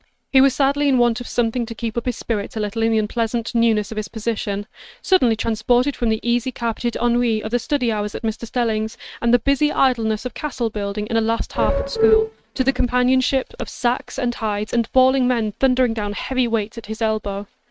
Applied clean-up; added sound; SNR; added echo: neural mask model RNNoise.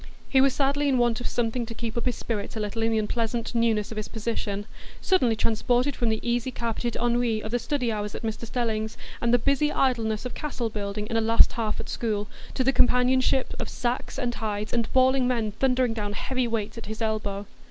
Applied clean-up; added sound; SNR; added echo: none; none; none; none.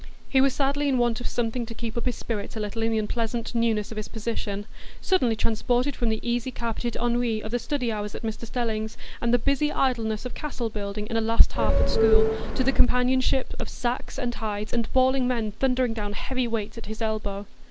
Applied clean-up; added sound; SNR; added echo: none; Subway, metro, underground / Doorbell; -1 dB; none.